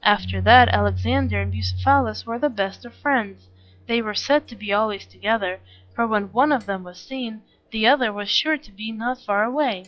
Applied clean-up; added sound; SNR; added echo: classical method log-MMSE.